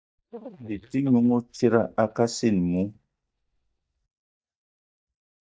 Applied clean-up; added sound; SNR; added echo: neural mask model DeepFilterNet 3.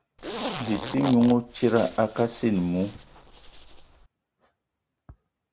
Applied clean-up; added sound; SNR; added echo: none; Zipper (clothing); 10 dB; none.